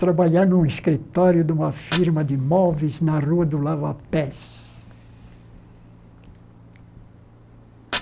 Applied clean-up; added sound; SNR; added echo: none; Fire; 17 dB; none.